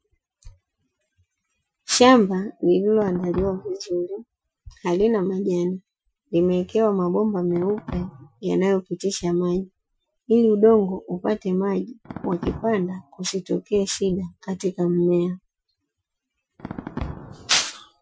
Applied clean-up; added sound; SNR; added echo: classical method Wiener filter.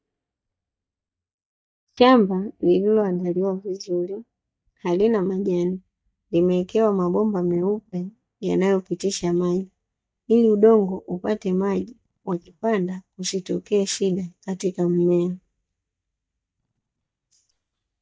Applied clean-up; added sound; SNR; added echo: neural mask model DeepFilterNet 3.